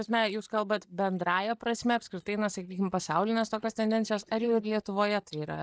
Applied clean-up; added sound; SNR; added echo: neural mask model DeepFilterNet 3.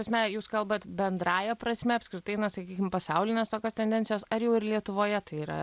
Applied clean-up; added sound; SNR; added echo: none; none; none; none.